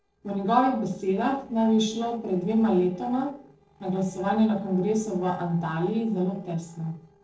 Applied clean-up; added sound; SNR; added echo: neural separator model SepFormer DNS4.